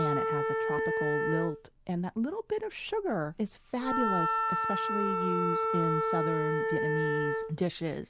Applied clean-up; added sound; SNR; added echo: none; Wind instrument, woodwind instrument; -2 dB; none.